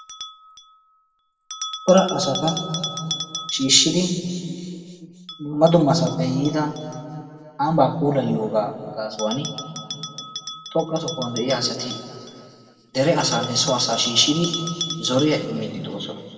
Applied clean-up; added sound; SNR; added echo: none; Bell; 12 dB; reverberation time 2.1 s.